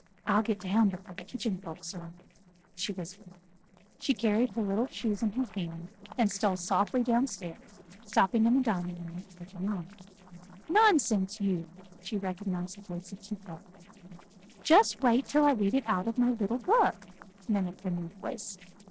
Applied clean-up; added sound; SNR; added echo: neural separator model SepFormer DNS4.